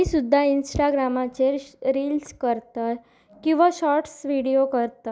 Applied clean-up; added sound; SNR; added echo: none; none; none; none.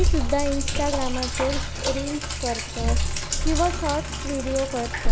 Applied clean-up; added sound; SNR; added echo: none; Sink (filling or washing); -4 dB; none.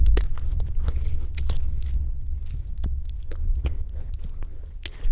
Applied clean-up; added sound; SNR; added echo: neural diffusion model UNIVERSE++.